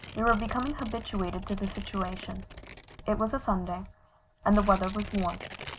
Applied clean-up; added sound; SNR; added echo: none; Tearing; 16 dB; none.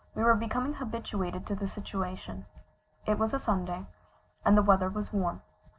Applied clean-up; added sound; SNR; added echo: none; none; none; none.